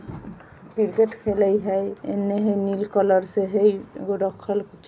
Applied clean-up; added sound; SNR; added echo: none; none; none; none.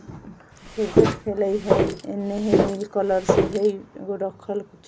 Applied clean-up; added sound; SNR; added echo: none; Walk, footsteps; -2 dB; none.